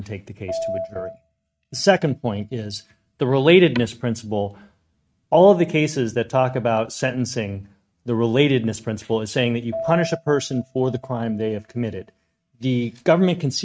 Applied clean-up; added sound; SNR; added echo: neural mask model RNNoise.